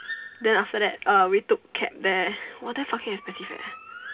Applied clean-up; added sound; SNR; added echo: none; Bird; 18 dB; reverberation time 0.3 s.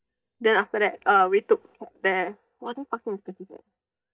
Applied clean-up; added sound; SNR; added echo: neural mask model DeepFilterNet 3.